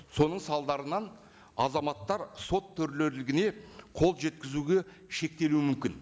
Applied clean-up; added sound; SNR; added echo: none; none; none; none.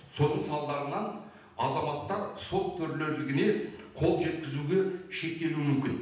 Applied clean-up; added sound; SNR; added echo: none; none; none; reverberation time 0.9 s.